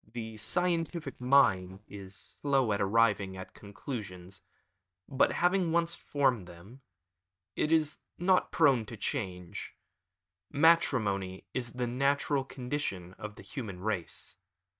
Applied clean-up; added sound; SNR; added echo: neural mask model DeepFilterNet 3.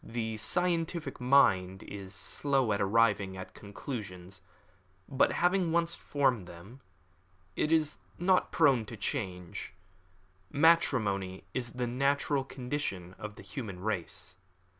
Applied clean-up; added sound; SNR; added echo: none; none; none; none.